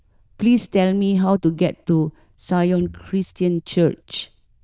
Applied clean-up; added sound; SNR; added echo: neural diffusion model UNIVERSE++.